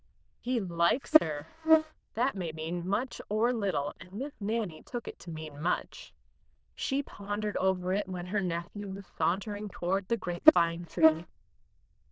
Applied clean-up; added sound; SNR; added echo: neural diffusion model UNIVERSE++.